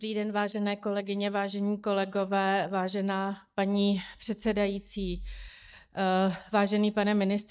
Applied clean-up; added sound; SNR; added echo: neural mask model DeepFilterNet 3.